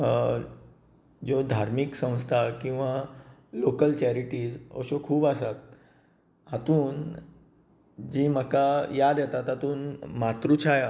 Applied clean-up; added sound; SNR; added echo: none; none; none; none.